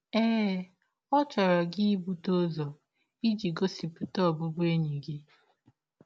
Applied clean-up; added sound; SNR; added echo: none; none; none; none.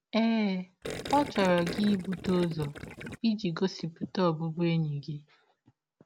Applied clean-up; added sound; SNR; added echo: none; Gurgling; 9 dB; none.